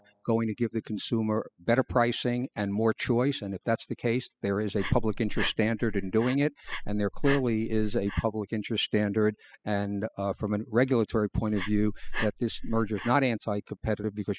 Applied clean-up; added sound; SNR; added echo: classical method spectral subtraction.